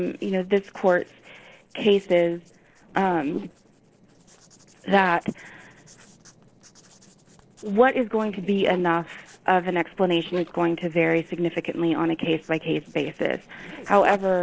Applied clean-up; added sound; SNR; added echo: neural separator model SepFormer DNS4.